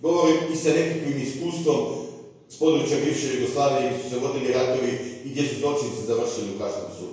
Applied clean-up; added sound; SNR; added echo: none; none; none; reverberation time 1.0 s.